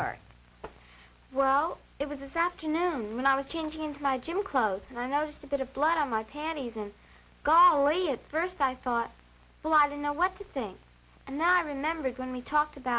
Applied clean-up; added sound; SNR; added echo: none; none; none; none.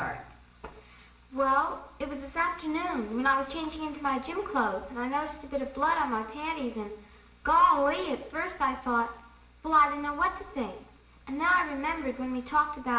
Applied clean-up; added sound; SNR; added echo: none; none; none; reverberation time 0.8 s.